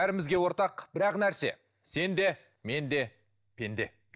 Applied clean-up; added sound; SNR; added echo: neural mask model DeepFilterNet 3.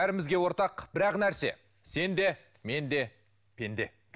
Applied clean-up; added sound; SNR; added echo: none; none; none; none.